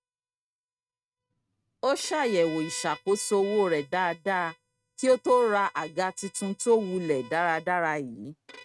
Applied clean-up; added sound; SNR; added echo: neural mask model RNNoise.